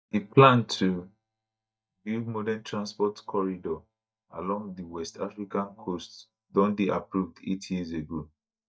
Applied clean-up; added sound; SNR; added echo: neural mask model DeepFilterNet 3.